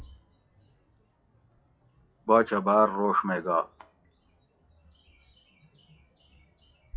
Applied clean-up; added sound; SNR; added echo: classical method WPE with log-MMSE.